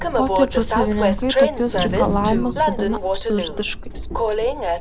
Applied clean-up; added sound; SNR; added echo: none; Train; -2 dB; none.